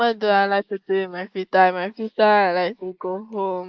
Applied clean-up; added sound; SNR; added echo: neural mask model Resemble Enhance denoiser.